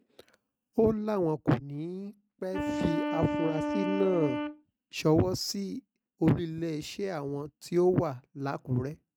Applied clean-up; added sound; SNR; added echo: neural mask model RNNoise.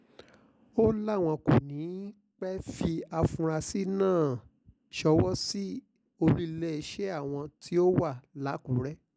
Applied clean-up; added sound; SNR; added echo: none; none; none; none.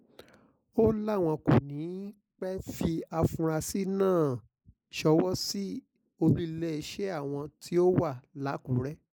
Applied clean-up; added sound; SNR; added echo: neural mask model Resemble Enhance denoiser.